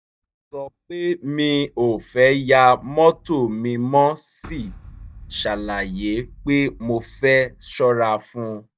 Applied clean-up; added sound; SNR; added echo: neural mask model DeepFilterNet 3.